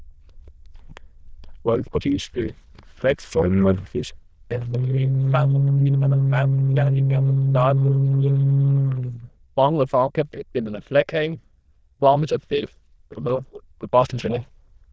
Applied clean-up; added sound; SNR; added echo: neural diffusion model UNIVERSE++.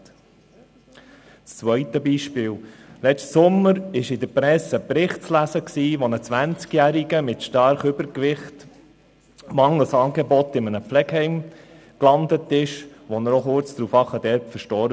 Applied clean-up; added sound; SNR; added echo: none; none; none; none.